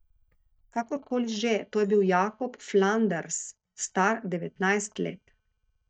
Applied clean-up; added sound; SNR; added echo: neural mask model DeepFilterNet 3.